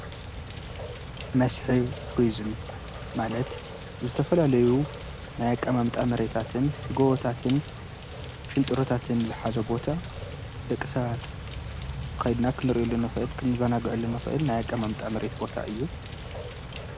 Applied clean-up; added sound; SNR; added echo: none; Rain; 8 dB; none.